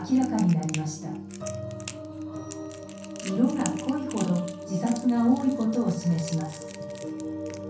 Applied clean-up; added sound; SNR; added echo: none; Crackle; 17 dB; reverberation time 0.6 s.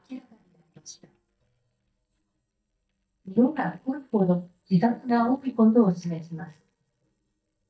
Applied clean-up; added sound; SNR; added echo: neural mask model DeepFilterNet 3.